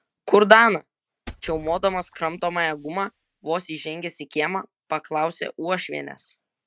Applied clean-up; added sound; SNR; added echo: neural mask model RNNoise.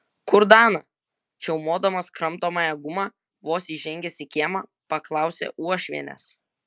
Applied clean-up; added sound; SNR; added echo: none; none; none; none.